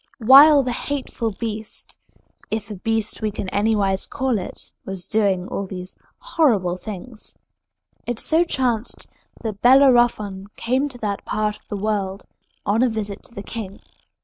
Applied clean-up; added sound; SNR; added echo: neural mask model RNNoise.